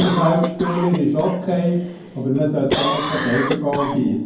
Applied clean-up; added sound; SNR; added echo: none; Cough; 7 dB; reverberation time 0.9 s.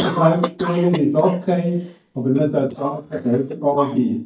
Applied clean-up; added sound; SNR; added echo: neural mask model DeepFilterNet 3.